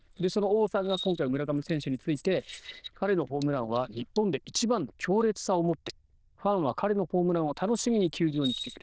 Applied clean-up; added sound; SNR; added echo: neural diffusion model UNIVERSE++.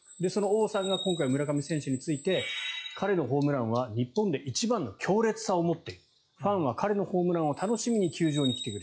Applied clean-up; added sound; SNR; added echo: classical method log-MMSE.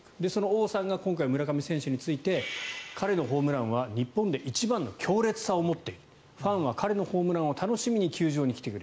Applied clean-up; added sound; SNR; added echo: none; none; none; none.